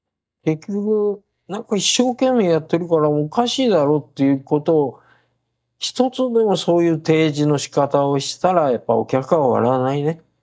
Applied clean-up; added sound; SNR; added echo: neural mask model DeepFilterNet 3.